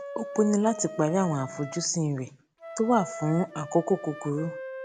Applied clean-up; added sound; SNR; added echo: none; Wind instrument, woodwind instrument; 13 dB; none.